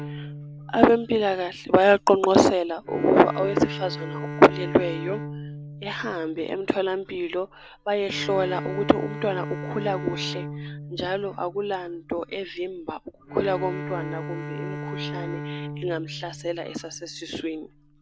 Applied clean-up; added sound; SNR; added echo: none; Bowed string instrument; 11 dB; none.